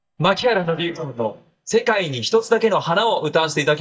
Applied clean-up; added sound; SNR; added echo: neural mask model DeepFilterNet 3.